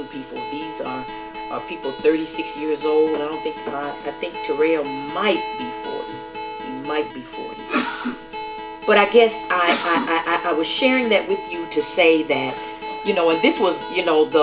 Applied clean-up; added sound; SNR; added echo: none; Acoustic guitar; 10 dB; none.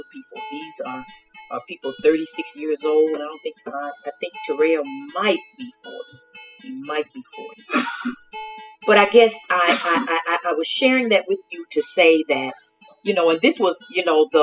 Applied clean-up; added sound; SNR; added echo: classical method spectral subtraction.